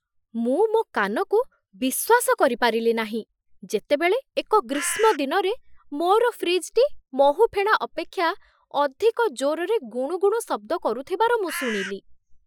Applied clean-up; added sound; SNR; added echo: classical method Wiener filter.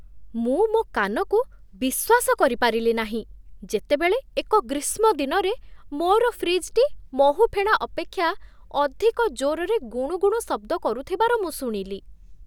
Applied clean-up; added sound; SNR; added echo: none; none; none; none.